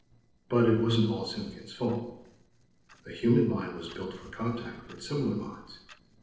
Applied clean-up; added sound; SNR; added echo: neural separator model SepFormer DNS4.